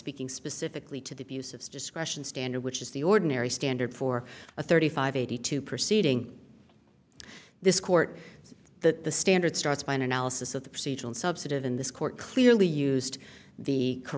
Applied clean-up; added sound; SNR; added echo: none; none; none; none.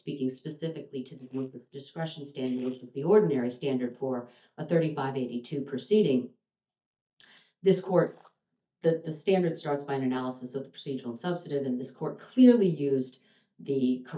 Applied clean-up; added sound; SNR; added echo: neural mask model DeepFilterNet 3.